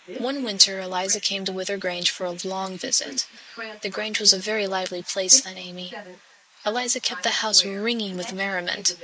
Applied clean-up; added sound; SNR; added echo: neural mask model Resemble Enhance denoiser.